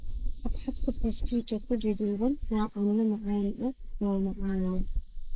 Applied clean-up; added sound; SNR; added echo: neural mask model Resemble Enhance denoiser.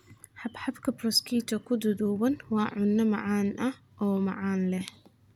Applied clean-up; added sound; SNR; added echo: none; none; none; none.